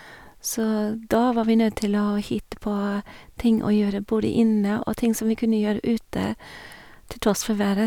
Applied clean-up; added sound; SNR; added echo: none; none; none; none.